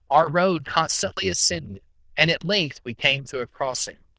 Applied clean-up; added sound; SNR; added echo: neural diffusion model UNIVERSE++.